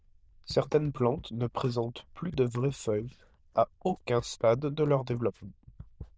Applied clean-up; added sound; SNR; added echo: neural diffusion model UNIVERSE++.